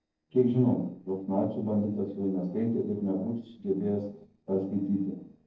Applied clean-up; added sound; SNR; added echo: neural separator model SepFormer DNS4.